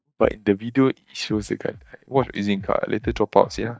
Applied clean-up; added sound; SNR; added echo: neural mask model DeepFilterNet 3.